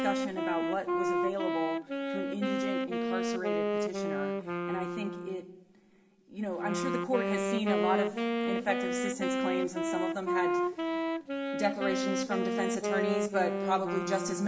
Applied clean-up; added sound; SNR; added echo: none; Wind instrument, woodwind instrument; -3 dB; reverberation time 2.4 s.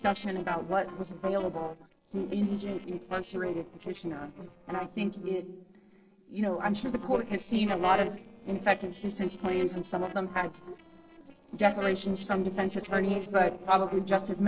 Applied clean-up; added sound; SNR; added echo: neural separator model SepFormer DNS4.